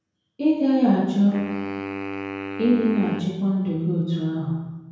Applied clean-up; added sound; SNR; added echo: none; Wind instrument, woodwind instrument; 11 dB; reverberation time 1.0 s.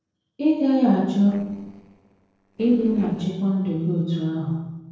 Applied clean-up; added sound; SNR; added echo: neural separator model SepFormer DNS4.